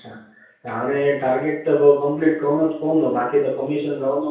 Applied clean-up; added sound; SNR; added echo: none; none; none; reverberation time 0.6 s.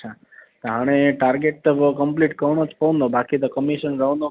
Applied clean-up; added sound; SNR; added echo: none; none; none; none.